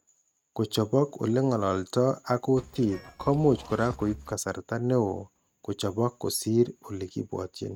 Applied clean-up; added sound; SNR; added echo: neural mask model RNNoise.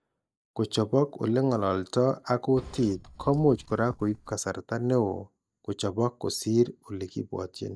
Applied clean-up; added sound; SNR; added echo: neural mask model DeepFilterNet 3.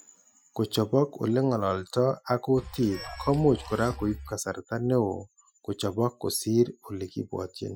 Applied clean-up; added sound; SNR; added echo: classical method Wiener filter.